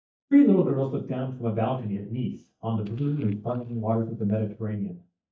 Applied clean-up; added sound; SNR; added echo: neural mask model DeepFilterNet 3.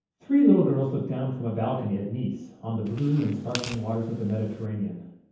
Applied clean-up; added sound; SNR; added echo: none; Tearing; 16 dB; reverberation time 0.9 s.